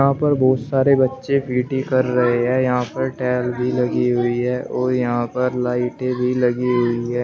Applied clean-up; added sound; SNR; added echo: none; none; none; none.